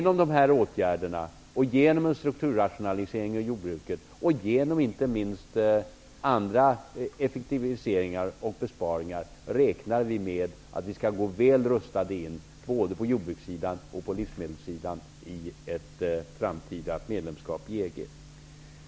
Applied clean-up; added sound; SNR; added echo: none; none; none; none.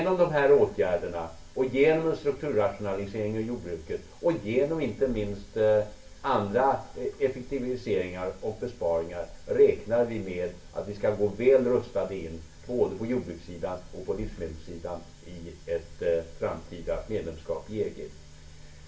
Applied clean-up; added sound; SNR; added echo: none; none; none; reverberation time 0.3 s.